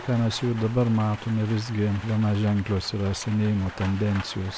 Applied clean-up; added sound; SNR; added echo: none; Rain; 17 dB; none.